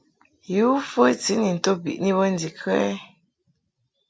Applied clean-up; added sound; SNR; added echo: none; none; none; none.